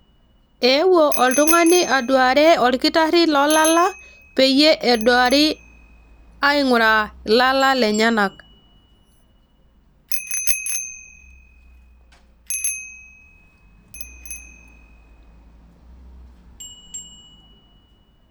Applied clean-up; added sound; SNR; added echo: none; Bicycle bell; 12 dB; none.